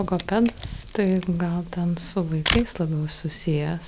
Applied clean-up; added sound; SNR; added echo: none; Camera; 10 dB; none.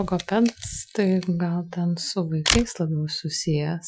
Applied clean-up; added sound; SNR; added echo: classical method Wiener filter.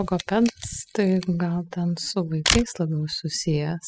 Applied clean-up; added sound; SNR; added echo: classical method spectral subtraction.